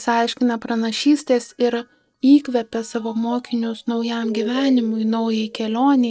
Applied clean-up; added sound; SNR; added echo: neural mask model DeepFilterNet 3.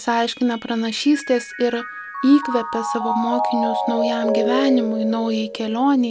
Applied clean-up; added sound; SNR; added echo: none; Mallet percussion; 5 dB; none.